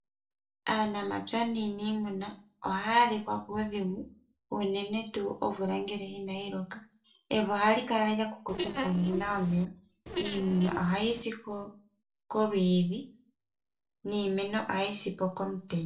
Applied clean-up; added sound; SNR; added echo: neural separator model SepFormer DNS4.